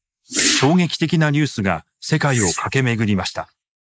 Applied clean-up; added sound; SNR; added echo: neural mask model Resemble Enhance denoiser.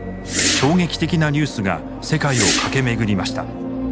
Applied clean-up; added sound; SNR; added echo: none; Whoosh, swoosh, swish; 4 dB; none.